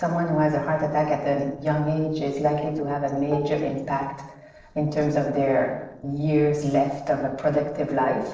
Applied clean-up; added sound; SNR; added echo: neural separator model SepFormer DNS4.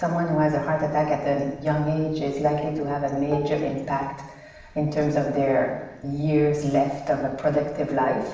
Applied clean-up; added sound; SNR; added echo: none; Dishes, pots, and pans; 12 dB; reverberation time 1.0 s.